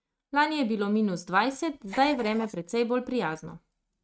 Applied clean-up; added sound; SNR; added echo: neural mask model RNNoise.